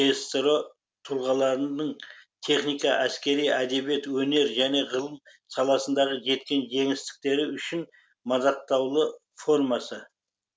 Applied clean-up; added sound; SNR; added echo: none; none; none; none.